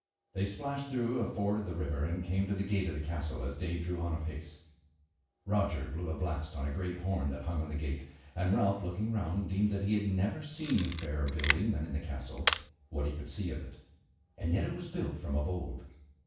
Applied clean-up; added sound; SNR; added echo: none; Camera; -2 dB; reverberation time 0.7 s.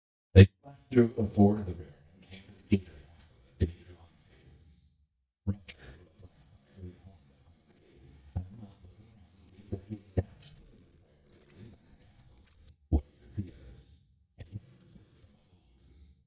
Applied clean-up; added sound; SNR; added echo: neural mask model DeepFilterNet 3.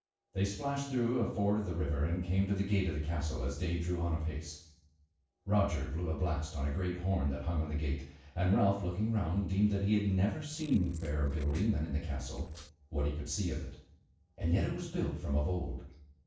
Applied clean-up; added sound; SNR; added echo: neural separator model SepFormer DNS4.